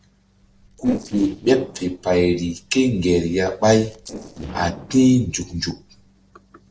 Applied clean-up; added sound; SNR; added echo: neural separator model SepFormer DNS4.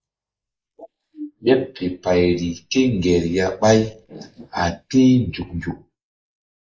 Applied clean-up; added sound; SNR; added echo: neural mask model Resemble Enhance denoiser.